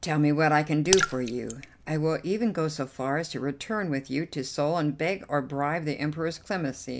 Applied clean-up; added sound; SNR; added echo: none; Raindrop / Splash, splatter; 5 dB; none.